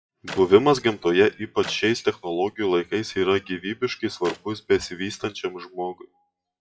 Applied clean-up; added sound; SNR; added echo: classical method WPE with log-MMSE.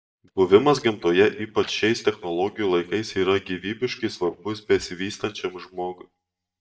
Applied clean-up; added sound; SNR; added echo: neural mask model DeepFilterNet 3.